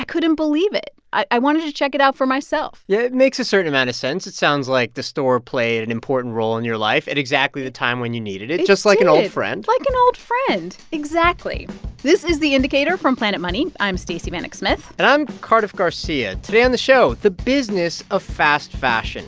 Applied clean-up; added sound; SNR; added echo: none; none; none; none.